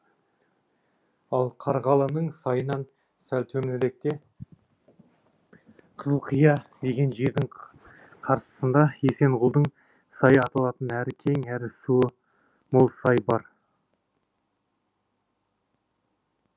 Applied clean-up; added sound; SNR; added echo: none; none; none; none.